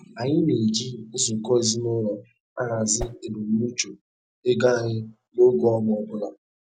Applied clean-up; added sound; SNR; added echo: none; Whoosh, swoosh, swish; 11 dB; none.